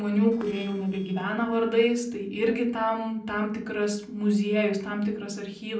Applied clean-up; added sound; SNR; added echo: neural separator model SepFormer DNS4.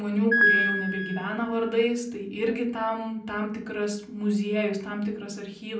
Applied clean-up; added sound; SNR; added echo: none; Piano; -2 dB; reverberation time 0.6 s.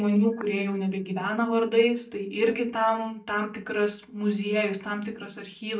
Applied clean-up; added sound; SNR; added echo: neural mask model DeepFilterNet 3.